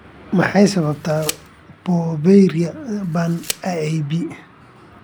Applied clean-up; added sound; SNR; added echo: none; Tick; 17 dB; none.